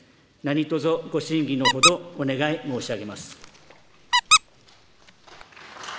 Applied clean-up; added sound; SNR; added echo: none; Squeak; -3 dB; none.